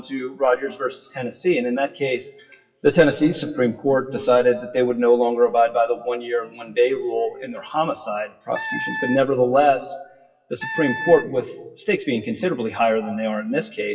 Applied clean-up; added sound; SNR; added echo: classical method WPE with log-MMSE.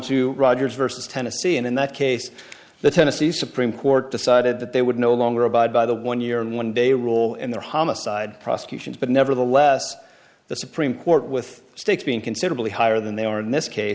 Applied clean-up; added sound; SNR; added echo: none; none; none; none.